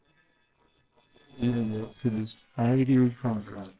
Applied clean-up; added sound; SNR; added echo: neural separator model SepFormer WHAMR!.